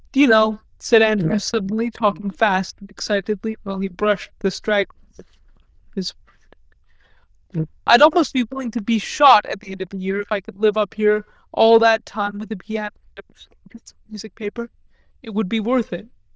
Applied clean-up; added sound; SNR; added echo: neural diffusion model UNIVERSE++.